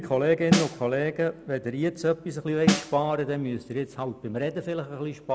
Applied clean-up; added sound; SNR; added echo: none; Snare drum; 4 dB; none.